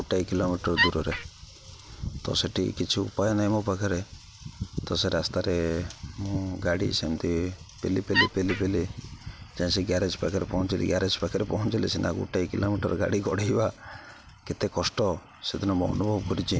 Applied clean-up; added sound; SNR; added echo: none; Wood; -1 dB; none.